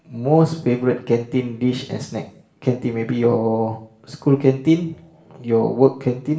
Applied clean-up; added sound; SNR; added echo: none; none; none; reverberation time 0.5 s.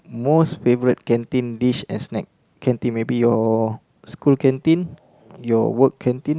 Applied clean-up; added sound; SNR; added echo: none; none; none; none.